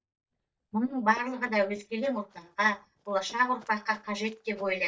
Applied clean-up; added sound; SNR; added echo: neural mask model DeepFilterNet 3.